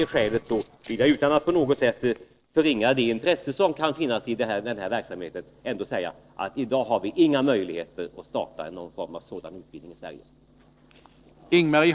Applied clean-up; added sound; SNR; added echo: neural separator model SepFormer DNS4.